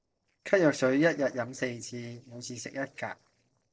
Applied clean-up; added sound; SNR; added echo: neural separator model SepFormer DNS4.